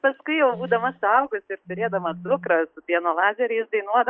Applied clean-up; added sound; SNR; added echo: neural mask model DeepFilterNet 3.